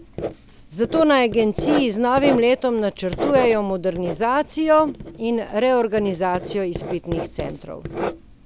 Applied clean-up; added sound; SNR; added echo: none; Writing; 9 dB; none.